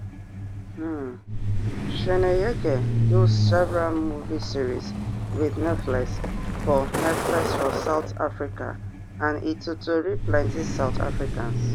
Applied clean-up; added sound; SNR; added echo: none; Truck; -1 dB; none.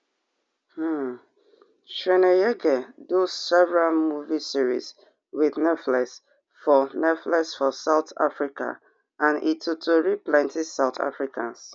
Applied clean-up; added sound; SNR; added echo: none; none; none; none.